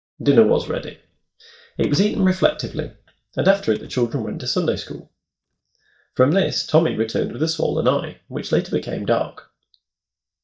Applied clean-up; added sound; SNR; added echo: neural mask model DeepFilterNet 3.